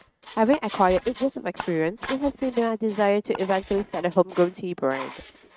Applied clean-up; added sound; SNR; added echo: neural mask model RNNoise.